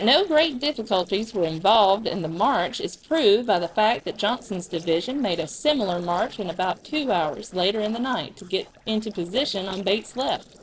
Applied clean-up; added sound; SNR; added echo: neural separator model SepFormer DNS4.